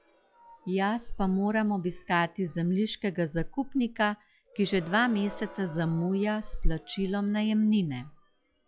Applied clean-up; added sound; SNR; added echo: classical method log-MMSE.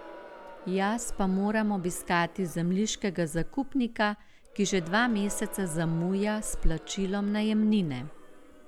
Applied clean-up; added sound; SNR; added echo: none; Crowd; 20 dB; none.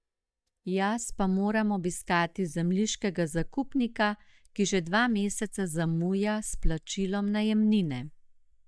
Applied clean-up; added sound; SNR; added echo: neural mask model DeepFilterNet 3.